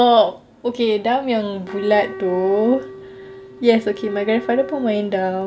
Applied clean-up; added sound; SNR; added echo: none; Wind instrument, woodwind instrument; 15 dB; reverberation time 0.3 s.